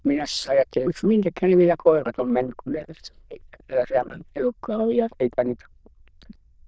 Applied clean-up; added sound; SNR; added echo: neural diffusion model UNIVERSE++.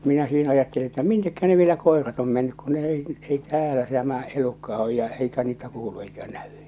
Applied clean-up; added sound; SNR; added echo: none; none; none; none.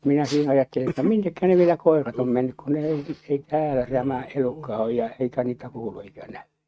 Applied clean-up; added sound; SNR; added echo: neural mask model RNNoise.